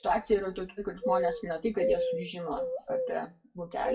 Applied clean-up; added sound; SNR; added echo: classical method WPE with log-MMSE.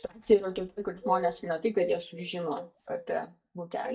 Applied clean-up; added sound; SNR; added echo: neural mask model DeepFilterNet 3.